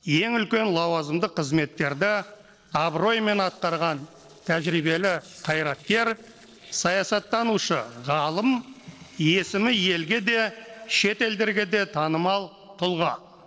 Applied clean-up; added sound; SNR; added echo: neural separator model SepFormer DNS4.